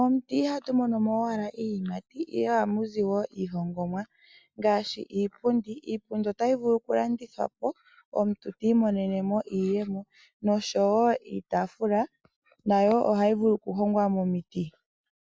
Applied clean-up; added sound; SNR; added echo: none; none; none; none.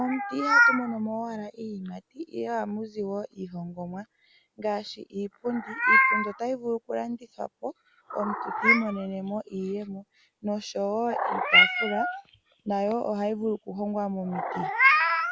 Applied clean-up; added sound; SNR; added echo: none; Meow; -3 dB; none.